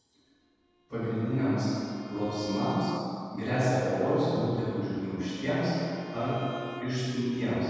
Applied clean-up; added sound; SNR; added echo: none; Bowed string instrument; 17 dB; reverberation time 2.1 s.